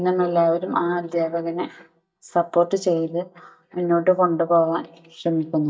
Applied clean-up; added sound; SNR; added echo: neural mask model DeepFilterNet 3.